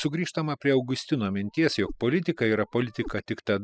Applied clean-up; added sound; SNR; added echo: classical method spectral subtraction.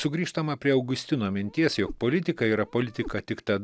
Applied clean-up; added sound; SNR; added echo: none; Meow; 18 dB; none.